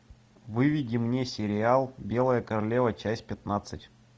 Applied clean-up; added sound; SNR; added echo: none; none; none; none.